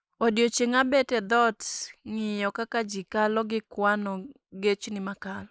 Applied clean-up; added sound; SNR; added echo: neural mask model Resemble Enhance denoiser.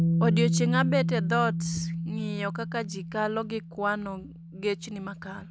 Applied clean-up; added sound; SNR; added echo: none; Bass guitar; -1 dB; none.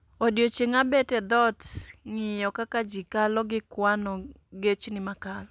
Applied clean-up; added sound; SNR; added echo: none; none; none; none.